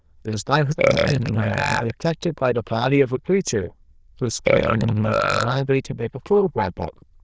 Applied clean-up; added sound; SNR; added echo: neural diffusion model UNIVERSE++.